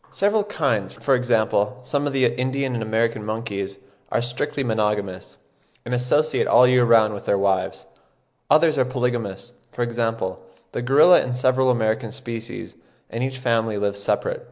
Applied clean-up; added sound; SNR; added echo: none; none; none; none.